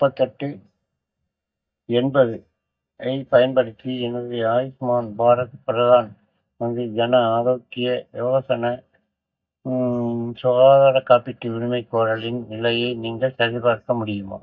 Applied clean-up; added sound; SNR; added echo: neural mask model DeepFilterNet 3.